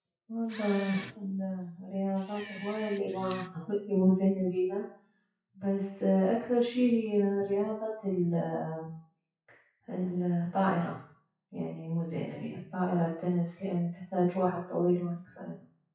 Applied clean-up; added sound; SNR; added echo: classical method WPE with log-MMSE.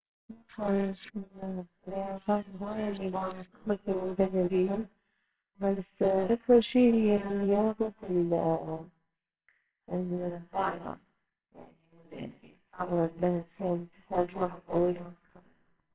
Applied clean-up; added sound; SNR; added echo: neural separator model SepFormer WHAMR!.